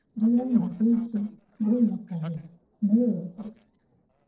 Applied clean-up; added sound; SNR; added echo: neural separator model SepFormer DNS4.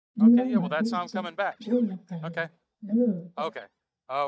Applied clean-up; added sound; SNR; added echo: neural mask model DeepFilterNet 3.